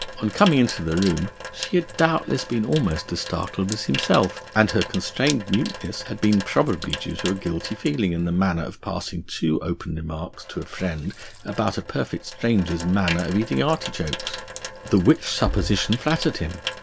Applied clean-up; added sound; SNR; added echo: none; Sink (filling or washing) / Water tap, faucet; 12 dB; none.